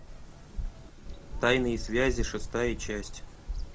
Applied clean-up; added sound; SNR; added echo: none; Bird vocalization, bird call, bird song; 4 dB; none.